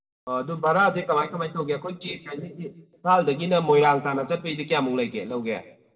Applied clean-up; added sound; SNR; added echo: none; none; none; reverberation time 1.2 s.